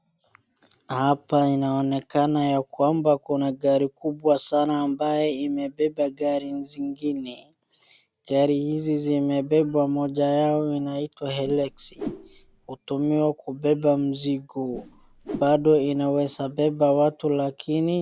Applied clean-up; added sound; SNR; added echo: none; Whoosh, swoosh, swish; 14 dB; none.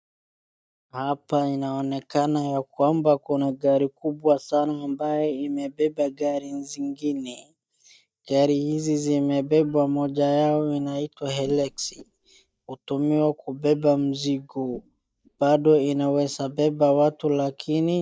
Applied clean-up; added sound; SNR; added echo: neural mask model DeepFilterNet 3.